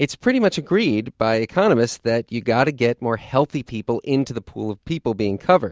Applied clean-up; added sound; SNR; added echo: none; none; none; none.